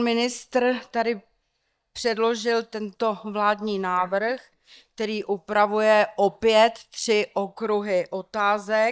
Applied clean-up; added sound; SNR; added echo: neural mask model DeepFilterNet 3.